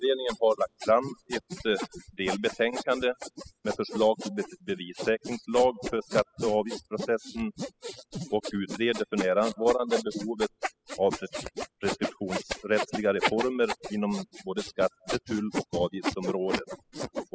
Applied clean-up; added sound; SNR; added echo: classical method spectral subtraction.